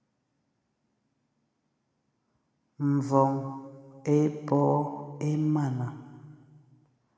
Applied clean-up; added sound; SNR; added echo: none; none; none; reverberation time 1.8 s.